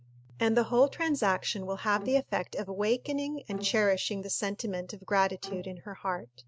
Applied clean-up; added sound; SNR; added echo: neural mask model RNNoise.